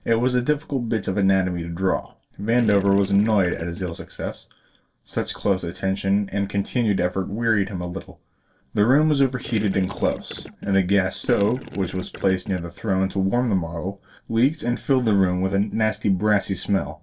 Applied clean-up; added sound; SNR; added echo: neural separator model SepFormer DNS4.